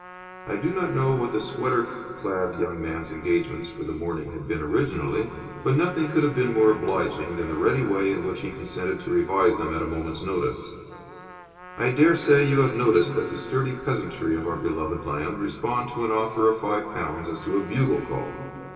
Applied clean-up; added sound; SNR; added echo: none; Trumpet; 19 dB; reverberation time 2.6 s.